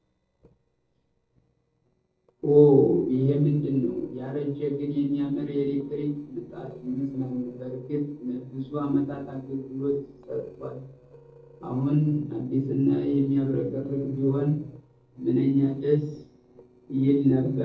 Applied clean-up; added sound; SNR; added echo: neural separator model SepFormer DNS4.